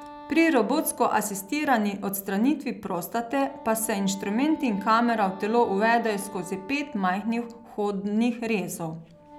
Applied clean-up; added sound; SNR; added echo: none; Wind instrument, woodwind instrument; 19 dB; none.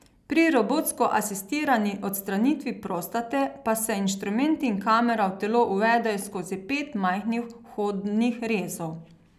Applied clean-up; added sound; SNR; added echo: none; none; none; none.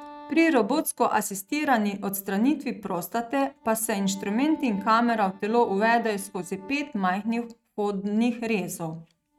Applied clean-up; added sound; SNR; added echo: neural mask model RNNoise.